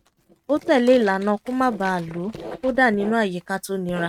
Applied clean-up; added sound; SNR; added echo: neural mask model RNNoise.